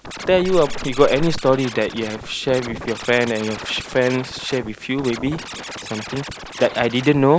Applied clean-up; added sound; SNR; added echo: none; Scratching (performance technique); 13 dB; none.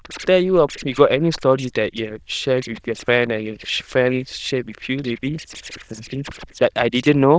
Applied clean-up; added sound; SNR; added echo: neural diffusion model UNIVERSE++.